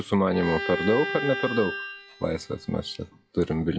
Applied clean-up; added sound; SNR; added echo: classical method log-MMSE.